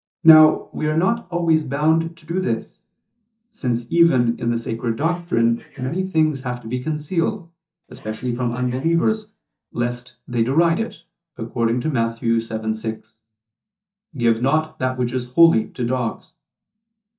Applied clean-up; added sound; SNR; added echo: neural mask model DeepFilterNet 3.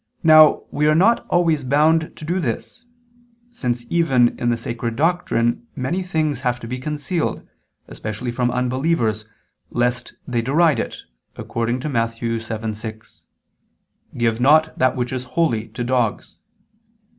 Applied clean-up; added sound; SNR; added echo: none; none; none; none.